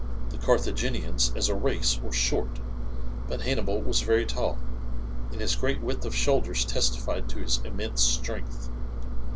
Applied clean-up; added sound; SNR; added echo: none; Engine; -4 dB; none.